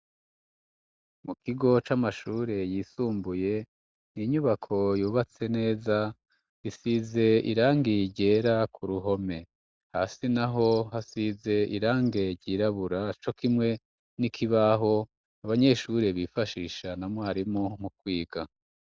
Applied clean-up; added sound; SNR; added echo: none; none; none; none.